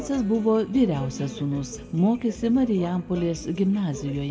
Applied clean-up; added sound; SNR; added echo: none; Subway, metro, underground; 19 dB; reverberation time 1.5 s.